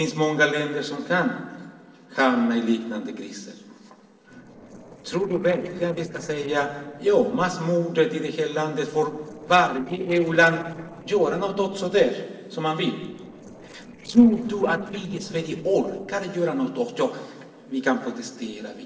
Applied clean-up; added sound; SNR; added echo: neural separator model SepFormer DNS4.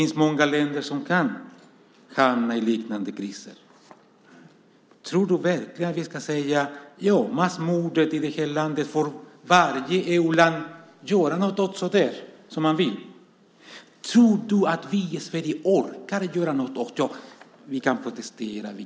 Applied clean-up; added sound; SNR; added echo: none; none; none; none.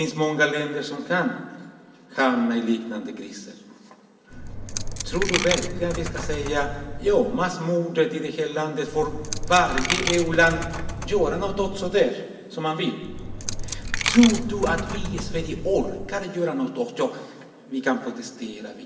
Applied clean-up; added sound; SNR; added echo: none; Coin (dropping); 4 dB; reverberation time 2.6 s.